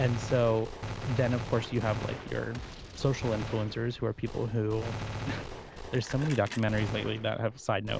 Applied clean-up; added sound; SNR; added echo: none; Gunshot, gunfire; 8 dB; none.